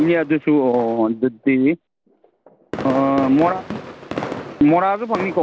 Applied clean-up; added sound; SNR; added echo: none; Fireworks; 12 dB; none.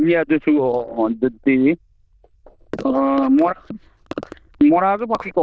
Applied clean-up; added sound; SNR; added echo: neural diffusion model UNIVERSE++.